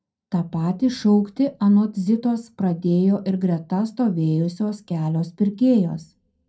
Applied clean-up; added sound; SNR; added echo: none; none; none; reverberation time 0.2 s.